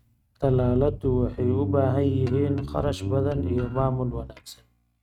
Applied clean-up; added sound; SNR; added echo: neural mask model RNNoise.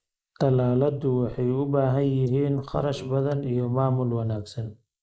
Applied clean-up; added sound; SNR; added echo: neural mask model Resemble Enhance denoiser.